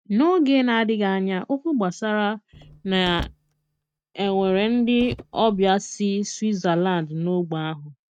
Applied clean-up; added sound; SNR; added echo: neural mask model RNNoise.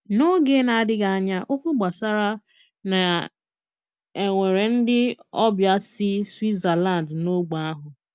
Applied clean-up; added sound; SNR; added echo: none; none; none; none.